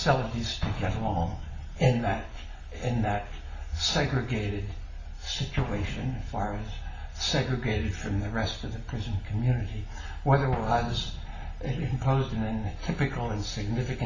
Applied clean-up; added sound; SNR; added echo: none; Explosion; 14 dB; reverberation time 0.6 s.